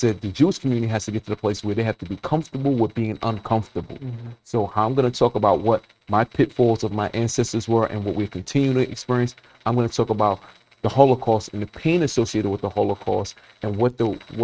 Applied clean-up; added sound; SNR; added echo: neural mask model RNNoise.